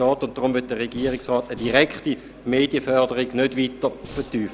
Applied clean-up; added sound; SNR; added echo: none; Breathing; 16 dB; none.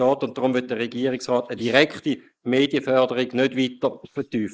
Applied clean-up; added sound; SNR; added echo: neural mask model Resemble Enhance denoiser.